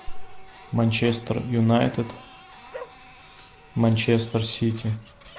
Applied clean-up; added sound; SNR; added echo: none; Printer + Dog; 19 dB; none.